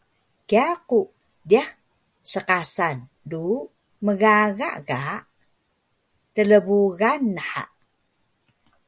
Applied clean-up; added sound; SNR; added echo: none; none; none; none.